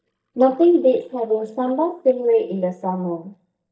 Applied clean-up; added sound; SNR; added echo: neural mask model DeepFilterNet 3.